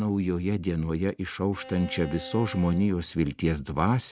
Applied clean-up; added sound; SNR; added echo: none; Bowed string instrument; 17 dB; none.